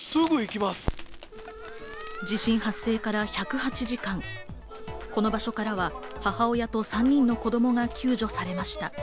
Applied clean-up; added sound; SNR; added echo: none; Telephone + Crackle; 13 dB; none.